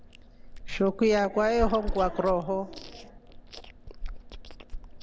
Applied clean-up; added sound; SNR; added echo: none; Chewing, mastication; 8 dB; none.